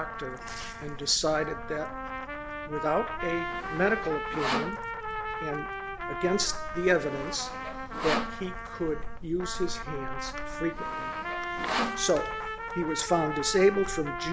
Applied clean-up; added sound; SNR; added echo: none; Trumpet + Sawing; 4 dB; none.